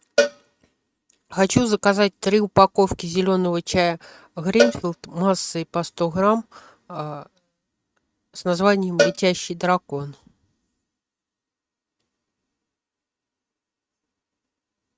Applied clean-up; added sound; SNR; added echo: neural mask model RNNoise.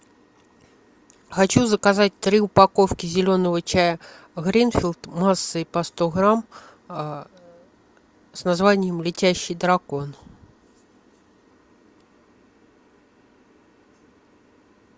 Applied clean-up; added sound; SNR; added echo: none; none; none; none.